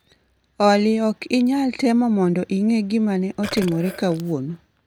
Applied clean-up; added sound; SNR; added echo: none; Burping, eructation; 15 dB; none.